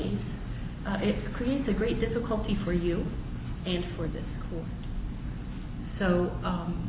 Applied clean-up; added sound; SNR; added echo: none; none; none; none.